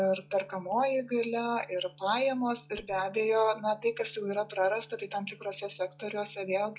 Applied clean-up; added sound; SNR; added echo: classical method log-MMSE.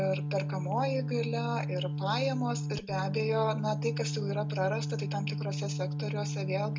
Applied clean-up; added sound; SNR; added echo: none; Organ; 0 dB; none.